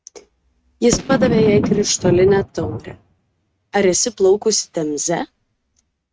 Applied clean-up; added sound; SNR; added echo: neural mask model RNNoise.